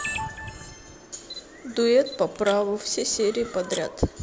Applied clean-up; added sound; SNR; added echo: none; Camera; 13 dB; none.